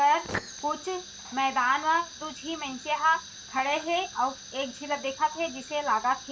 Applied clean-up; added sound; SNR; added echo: none; Fire; 14 dB; reverberation time 0.2 s.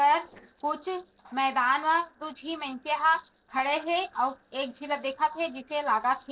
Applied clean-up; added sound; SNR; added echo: neural separator model SepFormer DNS4.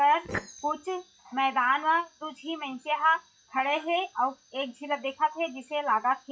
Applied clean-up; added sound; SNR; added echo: classical method WPE with log-MMSE.